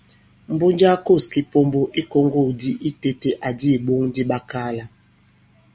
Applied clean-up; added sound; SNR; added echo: none; none; none; none.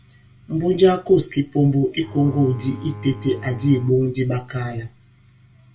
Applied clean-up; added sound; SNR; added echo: none; Bowed string instrument; 14 dB; reverberation time 0.2 s.